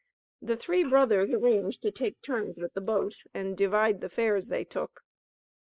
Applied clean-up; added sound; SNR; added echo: neural mask model Resemble Enhance denoiser.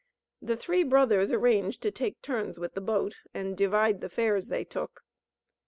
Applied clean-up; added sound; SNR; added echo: none; none; none; none.